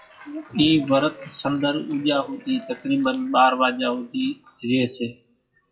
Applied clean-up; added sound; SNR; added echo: classical method WPE with log-MMSE.